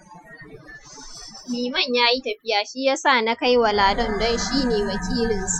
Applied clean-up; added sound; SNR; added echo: classical method Wiener filter.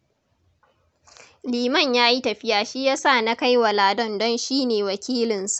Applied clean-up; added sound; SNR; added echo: none; none; none; none.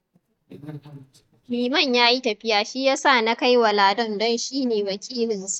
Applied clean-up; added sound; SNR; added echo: neural mask model DeepFilterNet 3.